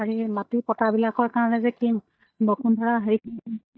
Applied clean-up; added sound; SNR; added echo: neural mask model DeepFilterNet 3.